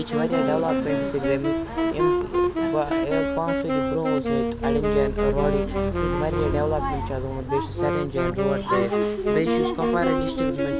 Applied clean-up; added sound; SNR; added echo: none; Wind instrument, woodwind instrument; -1 dB; none.